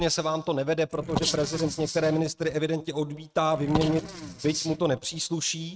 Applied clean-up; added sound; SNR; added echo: neural mask model RNNoise.